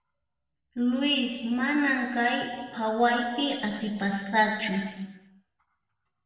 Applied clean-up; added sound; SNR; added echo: none; none; none; reverberation time 1.2 s.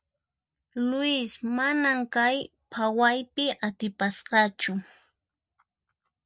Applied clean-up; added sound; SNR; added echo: none; none; none; none.